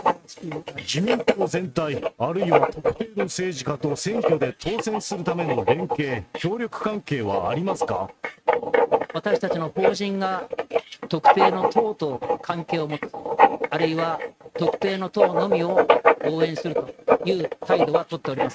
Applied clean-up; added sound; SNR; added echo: neural mask model RNNoise.